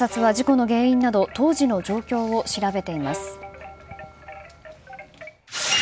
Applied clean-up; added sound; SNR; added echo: none; Wind chime + Bowed string instrument; 16 dB; none.